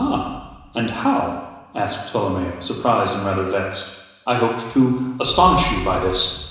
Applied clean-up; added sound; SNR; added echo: none; Fire; 16 dB; reverberation time 1.0 s.